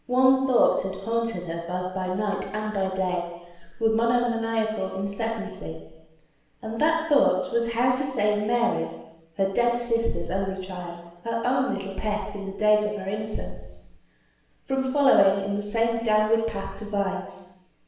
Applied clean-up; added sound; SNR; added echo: none; none; none; reverberation time 1.0 s.